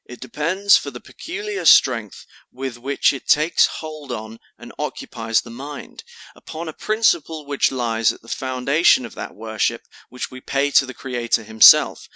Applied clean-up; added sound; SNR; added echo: none; none; none; none.